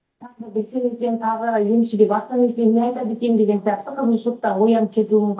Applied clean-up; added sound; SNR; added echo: neural mask model DeepFilterNet 3.